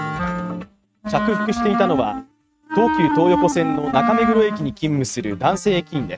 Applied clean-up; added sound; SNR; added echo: neural mask model RNNoise.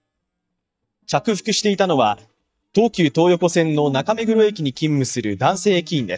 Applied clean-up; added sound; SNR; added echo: neural mask model DeepFilterNet 3.